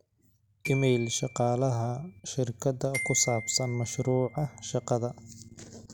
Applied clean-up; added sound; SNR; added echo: none; Glockenspiel + Glockenspiel; 13 dB; none.